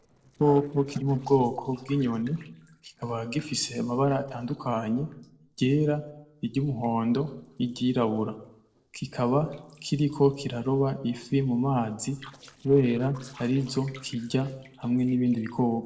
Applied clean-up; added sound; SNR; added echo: neural separator model SepFormer DNS4.